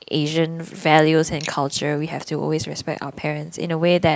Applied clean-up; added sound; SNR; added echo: neural mask model Resemble Enhance denoiser.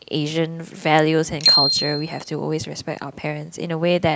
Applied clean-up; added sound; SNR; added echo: none; Bicycle bell; -1 dB; none.